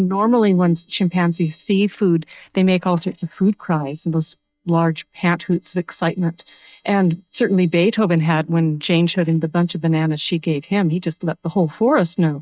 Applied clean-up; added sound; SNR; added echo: neural mask model DeepFilterNet 3.